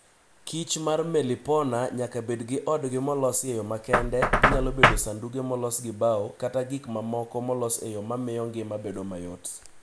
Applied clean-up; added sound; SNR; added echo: none; Knock; 3 dB; none.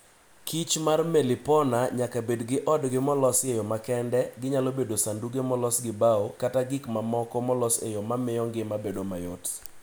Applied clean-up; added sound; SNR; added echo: none; none; none; none.